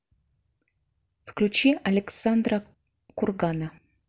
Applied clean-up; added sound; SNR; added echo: none; none; none; none.